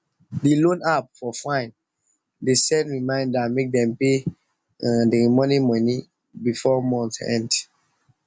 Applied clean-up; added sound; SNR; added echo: none; none; none; none.